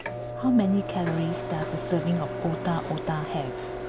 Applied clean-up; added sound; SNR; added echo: none; Microwave oven; 6 dB; none.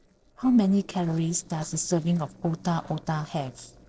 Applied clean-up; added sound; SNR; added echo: neural separator model SepFormer DNS4.